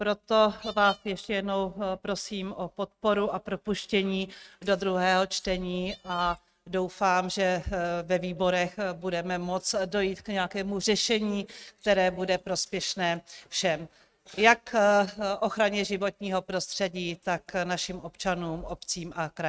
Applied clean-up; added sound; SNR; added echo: neural mask model RNNoise.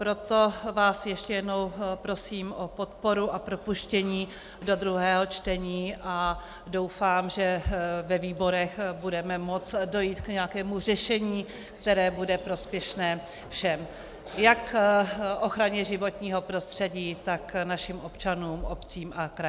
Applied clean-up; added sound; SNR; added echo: none; none; none; none.